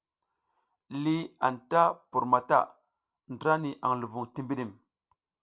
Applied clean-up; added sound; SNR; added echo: none; none; none; none.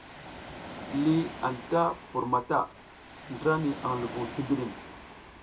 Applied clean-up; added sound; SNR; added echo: none; Ocean; 12 dB; reverberation time 0.2 s.